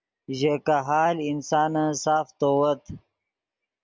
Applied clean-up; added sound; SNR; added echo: none; none; none; none.